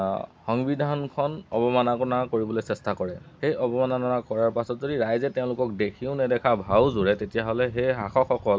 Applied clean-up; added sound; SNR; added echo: none; none; none; none.